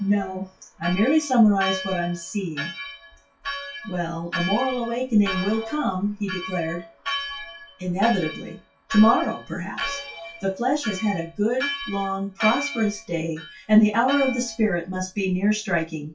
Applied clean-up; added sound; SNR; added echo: classical method WPE with log-MMSE.